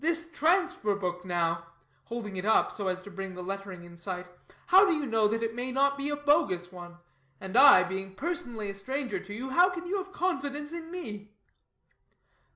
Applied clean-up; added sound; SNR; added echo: none; none; none; none.